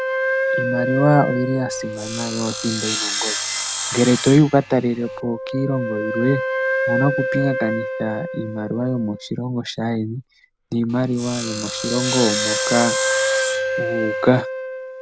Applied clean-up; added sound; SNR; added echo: none; Sawing + Wind instrument, woodwind instrument; 3 dB; none.